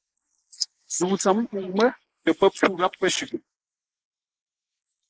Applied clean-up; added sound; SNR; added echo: neural mask model Resemble Enhance denoiser.